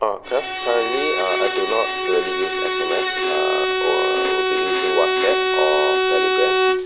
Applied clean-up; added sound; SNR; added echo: none; Bowed string instrument; -4 dB; none.